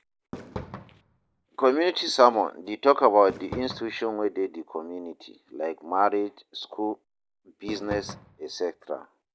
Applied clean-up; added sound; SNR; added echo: none; Fireworks; 15 dB; none.